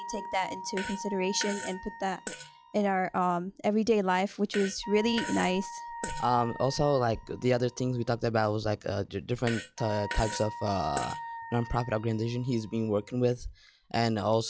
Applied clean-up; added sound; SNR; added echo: classical method log-MMSE.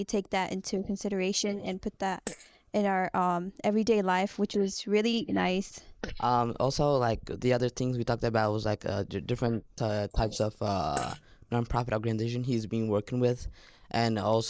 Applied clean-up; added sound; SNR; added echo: neural mask model Resemble Enhance denoiser.